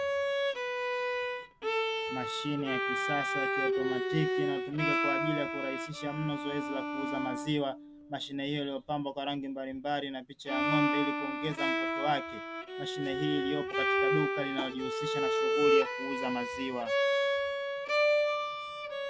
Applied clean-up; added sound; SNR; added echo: none; Bowed string instrument; -4 dB; none.